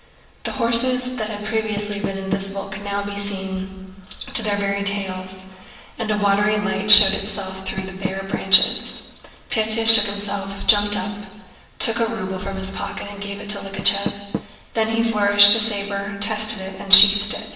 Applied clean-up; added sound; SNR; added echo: none; Door; 14 dB; reverberation time 1.1 s.